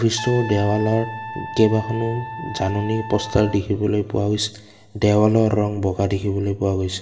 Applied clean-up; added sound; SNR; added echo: none; Trumpet; 12 dB; reverberation time 1.0 s.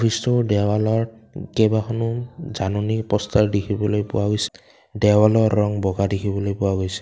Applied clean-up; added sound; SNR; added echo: none; none; none; none.